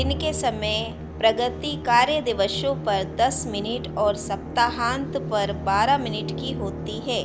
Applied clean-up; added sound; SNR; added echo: none; Musical instrument; 7 dB; none.